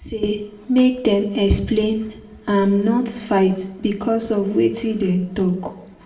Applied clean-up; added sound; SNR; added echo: none; none; none; reverberation time 0.6 s.